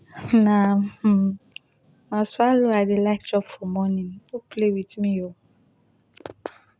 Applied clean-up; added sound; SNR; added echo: none; none; none; none.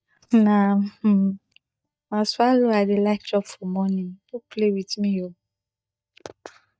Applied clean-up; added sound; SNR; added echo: neural mask model DeepFilterNet 3.